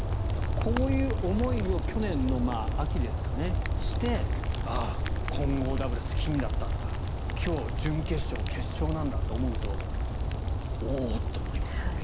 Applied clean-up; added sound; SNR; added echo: none; Rain; -5 dB; none.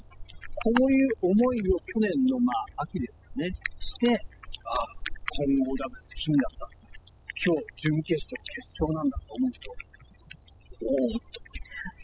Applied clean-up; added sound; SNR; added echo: classical method spectral subtraction.